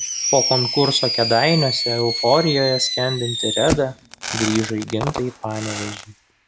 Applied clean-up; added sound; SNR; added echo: none; Fireworks; 4 dB; none.